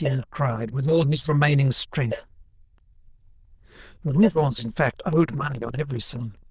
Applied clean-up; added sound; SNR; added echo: neural diffusion model UNIVERSE++.